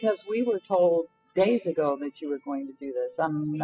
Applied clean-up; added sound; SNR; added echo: classical method spectral subtraction.